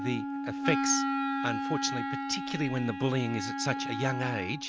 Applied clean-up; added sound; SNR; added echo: none; Wind instrument, woodwind instrument; 1 dB; none.